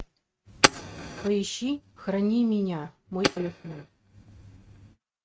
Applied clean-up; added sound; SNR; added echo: neural mask model RNNoise.